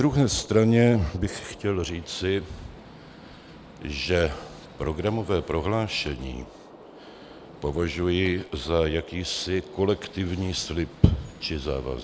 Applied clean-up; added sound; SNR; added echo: none; Gunshot, gunfire; 20 dB; none.